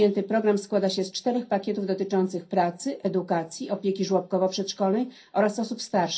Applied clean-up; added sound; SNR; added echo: none; none; none; reverberation time 0.3 s.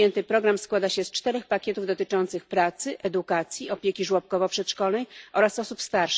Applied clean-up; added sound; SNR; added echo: none; none; none; none.